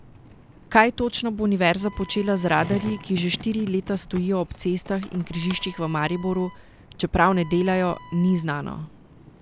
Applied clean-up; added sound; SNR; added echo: none; Wind instrument, woodwind instrument + Skateboard; 17 dB; none.